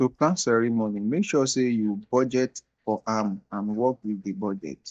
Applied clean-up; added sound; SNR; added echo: neural mask model DeepFilterNet 3.